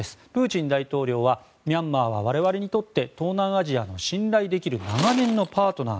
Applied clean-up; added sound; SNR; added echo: none; Tools; 10 dB; none.